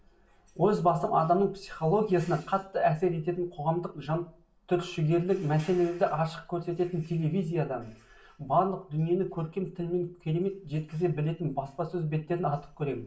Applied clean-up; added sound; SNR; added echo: none; none; none; reverberation time 0.3 s.